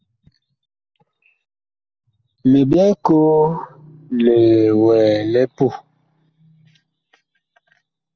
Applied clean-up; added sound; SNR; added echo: none; none; none; none.